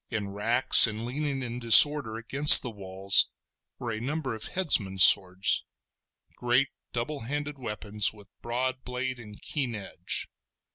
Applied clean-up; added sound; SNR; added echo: none; none; none; none.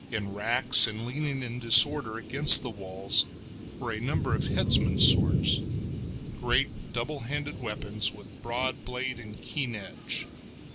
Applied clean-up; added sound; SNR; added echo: none; Thunder / Cricket; 6 dB; none.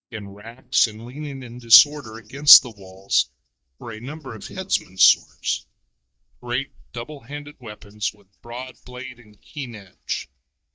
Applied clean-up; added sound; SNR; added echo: neural mask model DeepFilterNet 3.